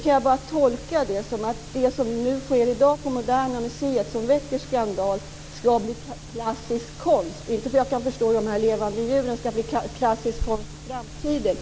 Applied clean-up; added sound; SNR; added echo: none; none; none; none.